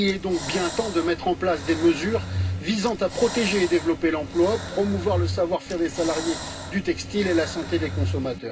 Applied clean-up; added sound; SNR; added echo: none; Breathing; 7 dB; reverberation time 0.2 s.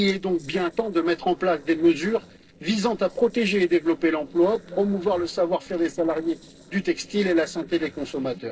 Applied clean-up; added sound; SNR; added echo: neural separator model SepFormer DNS4.